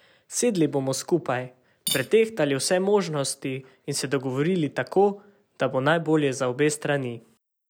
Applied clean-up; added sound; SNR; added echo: none; Cutlery, silverware / Dishes, pots, and pans; 12 dB; none.